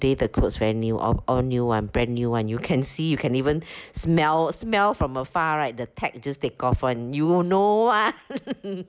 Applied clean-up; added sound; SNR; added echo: none; none; none; none.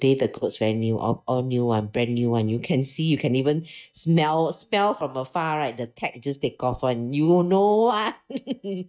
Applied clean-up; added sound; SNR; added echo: neural mask model DeepFilterNet 3.